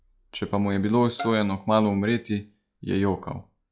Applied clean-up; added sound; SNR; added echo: classical method log-MMSE.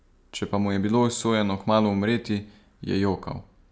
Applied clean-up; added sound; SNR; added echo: none; none; none; none.